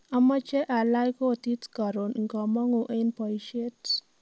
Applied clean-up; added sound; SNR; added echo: none; none; none; none.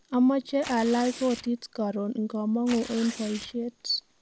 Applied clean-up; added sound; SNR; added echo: none; Tearing; 16 dB; none.